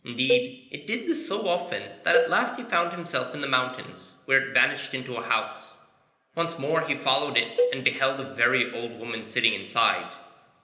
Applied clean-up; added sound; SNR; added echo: none; Cowbell; 4 dB; reverberation time 1.0 s.